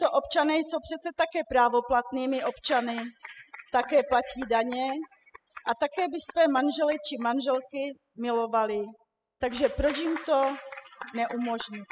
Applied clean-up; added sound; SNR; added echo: classical method spectral subtraction.